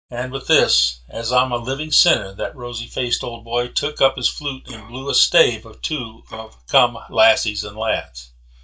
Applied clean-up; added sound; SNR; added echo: neural mask model DeepFilterNet 3.